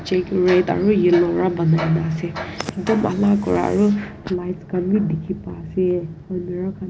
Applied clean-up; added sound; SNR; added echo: none; none; none; none.